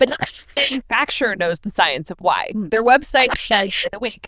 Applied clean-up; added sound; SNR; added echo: neural diffusion model UNIVERSE++.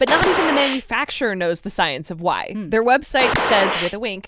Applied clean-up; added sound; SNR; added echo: none; Gunshot, gunfire; 1 dB; none.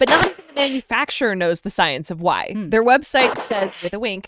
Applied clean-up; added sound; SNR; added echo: neural mask model RNNoise.